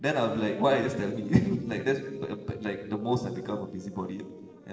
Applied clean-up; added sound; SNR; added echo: neural separator model SepFormer DNS4.